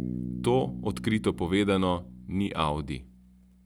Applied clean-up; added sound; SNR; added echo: none; Bass guitar; 10 dB; none.